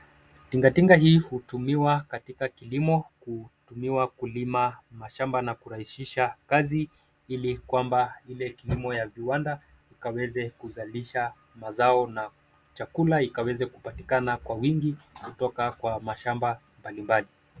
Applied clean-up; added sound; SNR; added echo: none; none; none; none.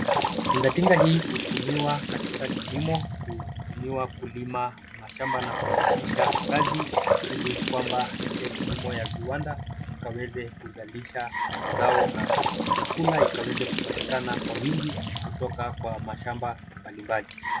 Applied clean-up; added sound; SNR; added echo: none; Trickle, dribble / Bathtub (filling or washing) / Sink (filling or washing) / Gurgling; -2 dB; none.